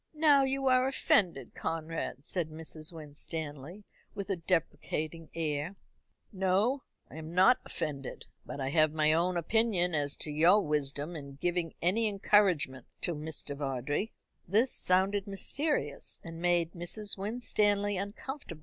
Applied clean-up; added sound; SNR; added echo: none; none; none; none.